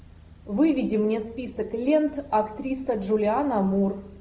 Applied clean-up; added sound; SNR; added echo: none; none; none; none.